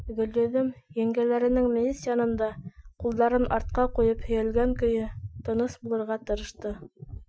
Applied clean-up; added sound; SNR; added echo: classical method Wiener filter.